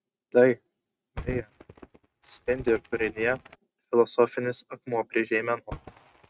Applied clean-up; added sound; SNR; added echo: neural mask model RNNoise.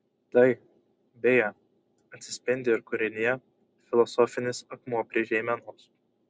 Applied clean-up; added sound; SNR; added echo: none; none; none; none.